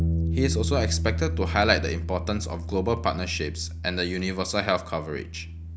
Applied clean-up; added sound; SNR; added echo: none; Bass guitar; 2 dB; none.